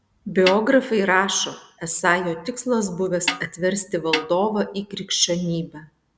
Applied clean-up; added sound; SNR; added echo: none; Snare drum; 7 dB; none.